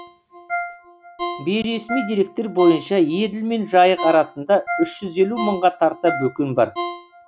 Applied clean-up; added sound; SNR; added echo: none; Ringtone; 10 dB; none.